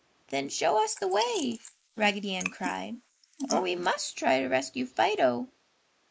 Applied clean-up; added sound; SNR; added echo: neural mask model Resemble Enhance denoiser.